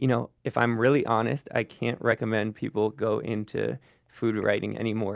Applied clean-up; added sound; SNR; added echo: none; none; none; none.